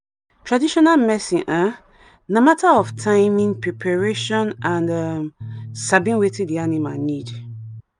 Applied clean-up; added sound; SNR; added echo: none; Bass guitar; 14 dB; none.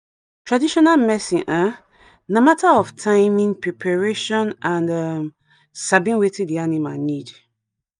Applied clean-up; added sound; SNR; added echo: neural mask model DeepFilterNet 3.